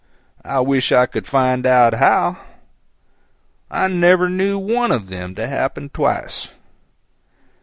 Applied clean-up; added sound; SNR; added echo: none; none; none; none.